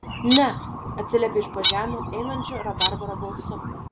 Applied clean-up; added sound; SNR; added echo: none; Bird; -3 dB; none.